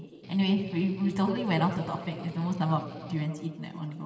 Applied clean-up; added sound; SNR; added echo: none; Strum; 14 dB; reverberation time 2.5 s.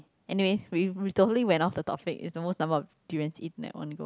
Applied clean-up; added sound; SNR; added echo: none; none; none; none.